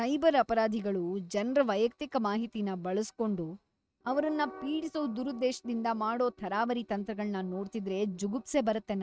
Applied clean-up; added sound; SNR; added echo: neural mask model RNNoise.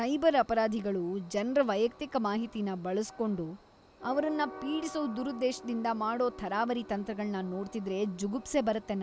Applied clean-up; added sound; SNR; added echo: none; Train; 18 dB; none.